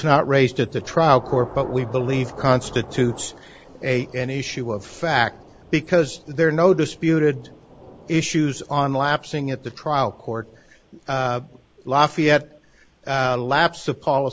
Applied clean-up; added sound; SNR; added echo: none; Thunder / Rain; 20 dB; none.